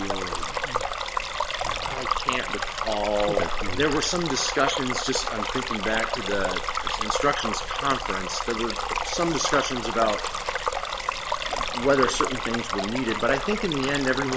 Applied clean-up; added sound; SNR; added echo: none; Stream; 2 dB; none.